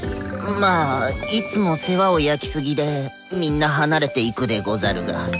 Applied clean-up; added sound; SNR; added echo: none; none; none; none.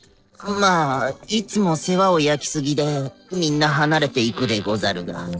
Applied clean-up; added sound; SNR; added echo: neural separator model SepFormer DNS4.